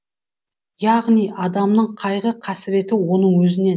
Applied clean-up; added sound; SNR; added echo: none; none; none; none.